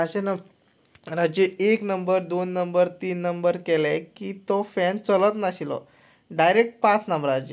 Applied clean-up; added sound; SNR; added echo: none; none; none; none.